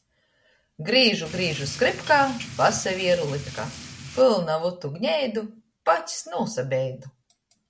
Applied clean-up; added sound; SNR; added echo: none; Drip / Rain; 12 dB; none.